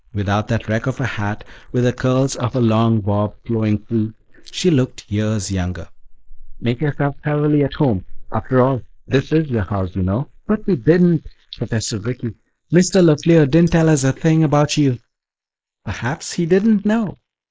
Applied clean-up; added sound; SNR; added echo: neural mask model Resemble Enhance denoiser.